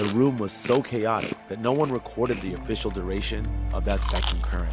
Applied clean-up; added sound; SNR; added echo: none; Chewing, mastication; 12 dB; none.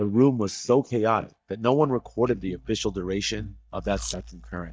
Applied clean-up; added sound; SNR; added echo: neural mask model DeepFilterNet 3.